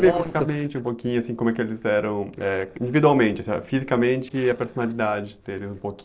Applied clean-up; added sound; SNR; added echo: neural separator model SepFormer DNS4.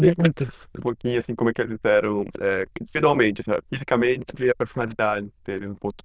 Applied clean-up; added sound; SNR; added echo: neural diffusion model UNIVERSE++.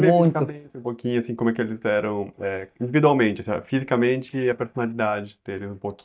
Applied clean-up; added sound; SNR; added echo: neural mask model DeepFilterNet 3.